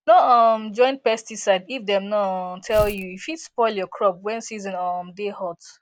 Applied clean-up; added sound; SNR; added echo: none; Tearing; 17 dB; none.